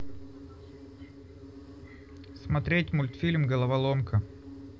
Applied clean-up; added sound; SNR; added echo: none; Insect; 18 dB; none.